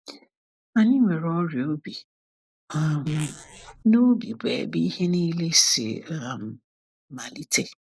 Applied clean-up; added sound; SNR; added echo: neural mask model Resemble Enhance denoiser.